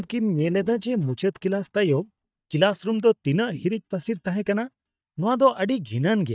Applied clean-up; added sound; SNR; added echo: neural mask model DeepFilterNet 3.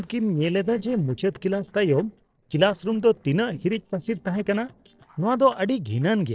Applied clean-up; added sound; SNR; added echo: neural separator model SepFormer DNS4.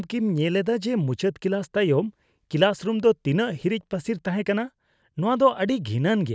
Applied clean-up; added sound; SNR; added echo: none; none; none; none.